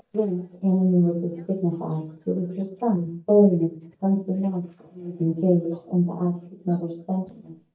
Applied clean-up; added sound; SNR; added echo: neural mask model DeepFilterNet 3.